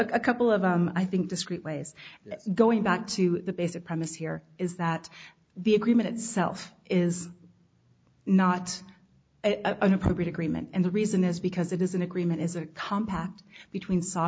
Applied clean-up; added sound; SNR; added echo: none; none; none; none.